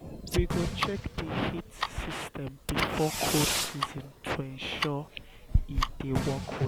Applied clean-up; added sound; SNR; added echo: none; Fireworks + Tick-tock; 0 dB; none.